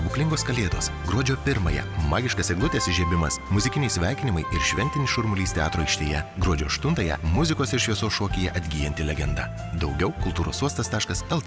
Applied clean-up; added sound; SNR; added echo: none; none; none; none.